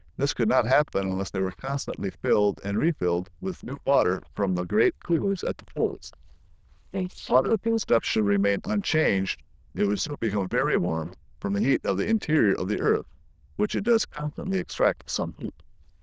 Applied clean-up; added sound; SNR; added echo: neural diffusion model UNIVERSE++.